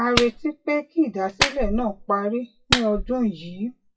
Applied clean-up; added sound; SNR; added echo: classical method WPE with log-MMSE.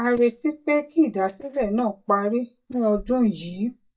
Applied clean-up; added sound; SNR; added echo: neural mask model DeepFilterNet 3.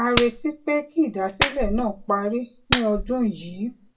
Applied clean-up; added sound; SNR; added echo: none; Clapping; 4 dB; reverberation time 0.2 s.